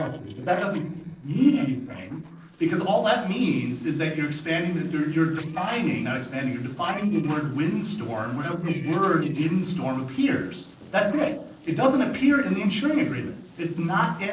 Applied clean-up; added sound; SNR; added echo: neural separator model SepFormer DNS4.